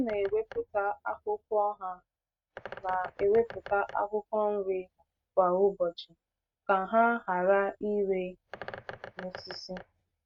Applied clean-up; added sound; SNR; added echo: neural mask model RNNoise.